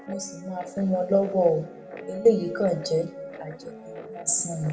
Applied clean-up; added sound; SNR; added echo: none; Guitar; 14 dB; reverberation time 0.7 s.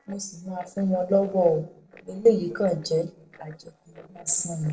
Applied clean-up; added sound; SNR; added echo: neural separator model SepFormer DNS4.